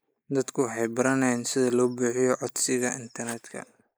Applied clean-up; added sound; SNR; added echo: neural mask model Resemble Enhance denoiser.